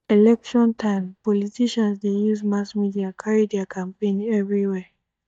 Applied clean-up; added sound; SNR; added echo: neural mask model DeepFilterNet 3.